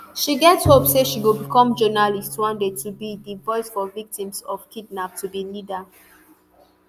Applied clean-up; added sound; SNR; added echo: none; Bowed string instrument; 9 dB; none.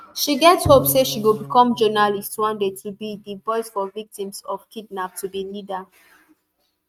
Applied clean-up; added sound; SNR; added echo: neural mask model RNNoise.